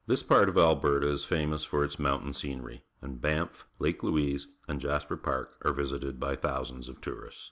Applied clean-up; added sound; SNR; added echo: none; none; none; none.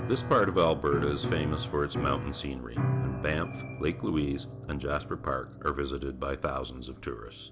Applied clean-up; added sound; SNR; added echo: none; Piano; 5 dB; none.